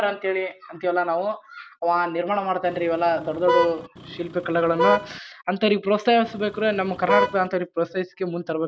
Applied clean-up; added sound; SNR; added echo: none; Vehicle horn, car horn, honking; 3 dB; none.